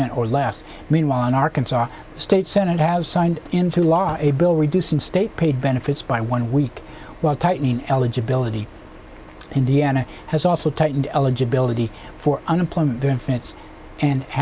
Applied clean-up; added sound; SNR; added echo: none; none; none; none.